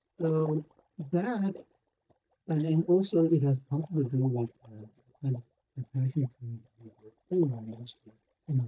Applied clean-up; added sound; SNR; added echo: neural mask model DeepFilterNet 3.